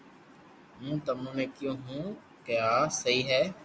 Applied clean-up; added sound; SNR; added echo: none; none; none; none.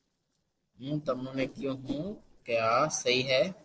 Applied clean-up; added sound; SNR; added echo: neural separator model SepFormer DNS4.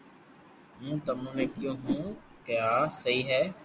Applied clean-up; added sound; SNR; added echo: none; Whoosh, swoosh, swish; 5 dB; none.